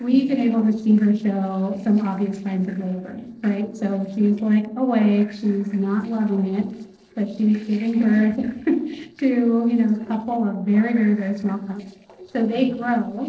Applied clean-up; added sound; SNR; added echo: neural separator model SepFormer DNS4.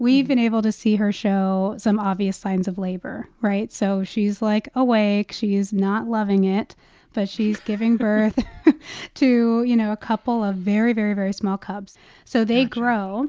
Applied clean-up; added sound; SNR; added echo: none; none; none; none.